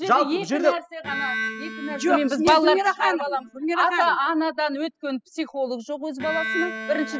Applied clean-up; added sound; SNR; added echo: classical method spectral subtraction.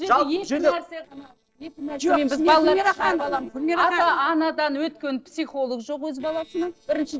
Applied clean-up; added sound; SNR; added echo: neural separator model SepFormer DNS4.